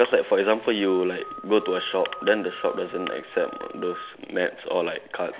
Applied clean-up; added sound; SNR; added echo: none; Screech / Glass; 15 dB; none.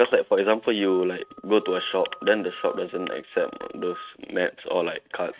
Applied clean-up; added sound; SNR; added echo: neural mask model RNNoise.